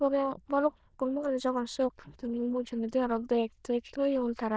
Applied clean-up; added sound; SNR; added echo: neural diffusion model UNIVERSE++.